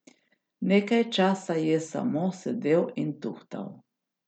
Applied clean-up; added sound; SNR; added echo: none; none; none; none.